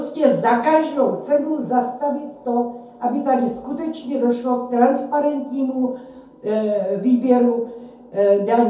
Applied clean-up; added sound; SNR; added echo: none; none; none; reverberation time 0.6 s.